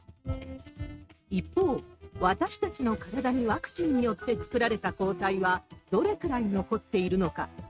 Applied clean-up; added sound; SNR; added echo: neural mask model RNNoise.